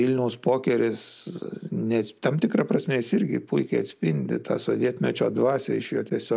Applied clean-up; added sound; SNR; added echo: none; none; none; none.